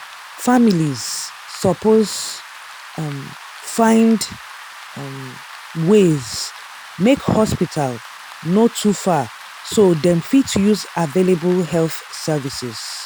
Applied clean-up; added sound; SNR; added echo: none; Rain; 18 dB; none.